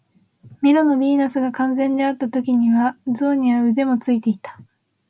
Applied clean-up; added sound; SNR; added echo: none; none; none; none.